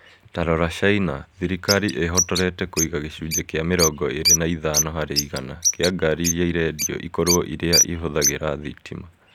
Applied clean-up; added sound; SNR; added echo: none; Bird; 1 dB; none.